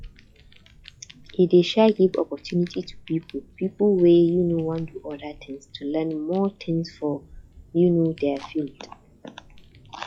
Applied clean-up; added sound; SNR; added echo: classical method log-MMSE.